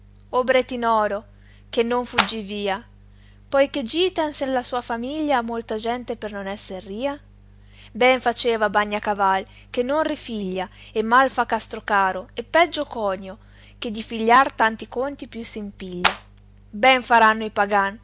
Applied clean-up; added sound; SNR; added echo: none; Clapping; 1 dB; none.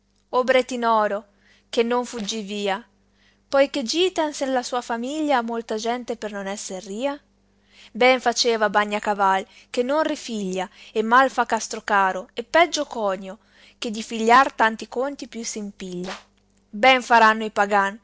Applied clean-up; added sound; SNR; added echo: neural separator model SepFormer DNS4.